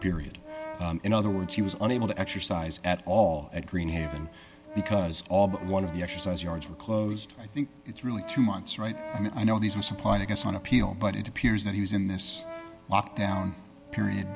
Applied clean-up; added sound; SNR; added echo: none; Brass instrument; 16 dB; none.